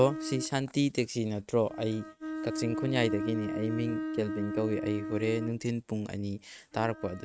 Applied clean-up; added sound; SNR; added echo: neural mask model RNNoise.